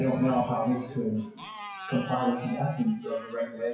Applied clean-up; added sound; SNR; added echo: classical method WPE with log-MMSE.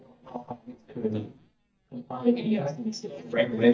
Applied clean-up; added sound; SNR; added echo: neural mask model DeepFilterNet 3.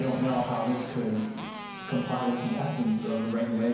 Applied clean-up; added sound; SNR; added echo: none; Motorcycle; 14 dB; reverberation time 0.5 s.